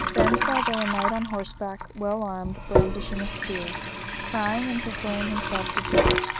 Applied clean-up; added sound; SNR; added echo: none; Sink (filling or washing) / Water tap, faucet; -4 dB; none.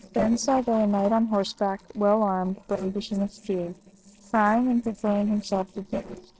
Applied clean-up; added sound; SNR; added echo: neural separator model SepFormer DNS4.